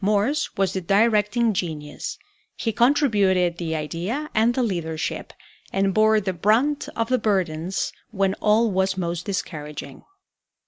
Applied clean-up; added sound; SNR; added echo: none; none; none; none.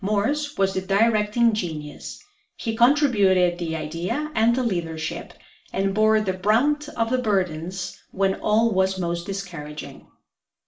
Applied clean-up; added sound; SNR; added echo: none; none; none; reverberation time 0.4 s.